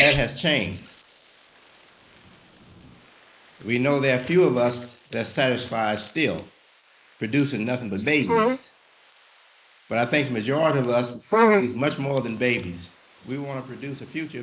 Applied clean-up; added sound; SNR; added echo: neural mask model Resemble Enhance denoiser.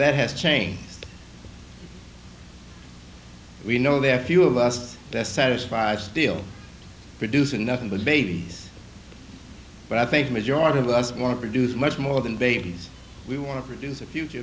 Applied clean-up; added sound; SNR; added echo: none; none; none; none.